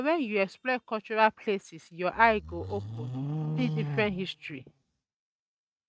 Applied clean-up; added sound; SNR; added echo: neural mask model RNNoise.